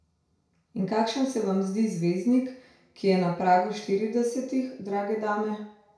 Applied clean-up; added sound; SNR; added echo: none; none; none; reverberation time 0.5 s.